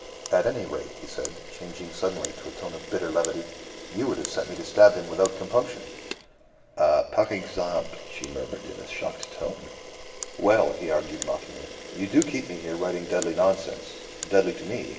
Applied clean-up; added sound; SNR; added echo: none; Camera; 13 dB; reverberation time 0.8 s.